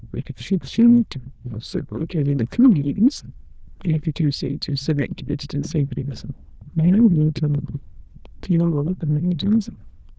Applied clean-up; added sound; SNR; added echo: neural diffusion model UNIVERSE++.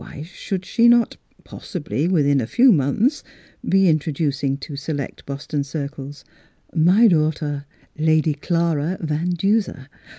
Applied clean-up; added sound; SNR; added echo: none; none; none; none.